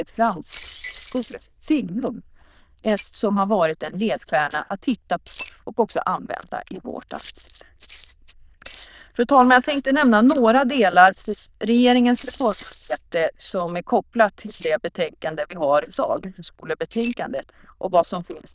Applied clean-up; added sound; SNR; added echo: neural diffusion model UNIVERSE++.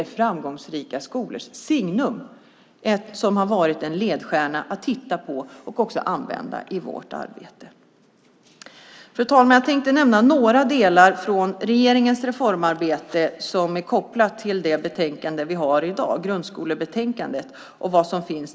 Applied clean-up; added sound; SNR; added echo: none; none; none; none.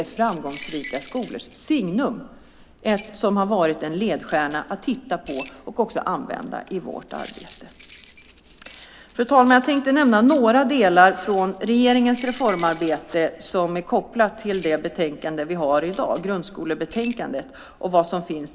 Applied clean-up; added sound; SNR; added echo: none; Keys jangling; 9 dB; none.